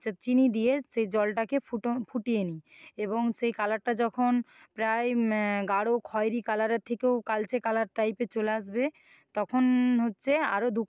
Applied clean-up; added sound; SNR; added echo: none; none; none; none.